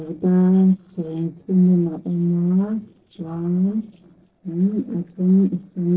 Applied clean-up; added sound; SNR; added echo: neural separator model SepFormer DNS4.